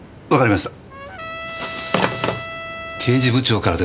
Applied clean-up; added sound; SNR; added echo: none; Trumpet; 11 dB; none.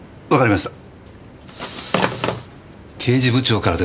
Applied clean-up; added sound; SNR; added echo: none; none; none; none.